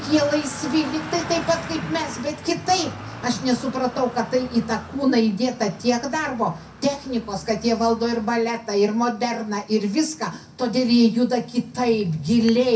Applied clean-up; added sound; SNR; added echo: none; Traffic noise, roadway noise; 16 dB; reverberation time 0.3 s.